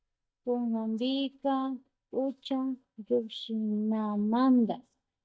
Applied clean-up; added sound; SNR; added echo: neural mask model DeepFilterNet 3.